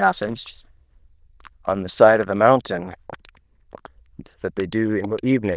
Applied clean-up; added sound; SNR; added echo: neural diffusion model UNIVERSE++.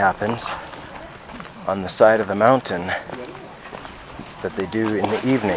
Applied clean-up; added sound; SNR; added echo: none; none; none; none.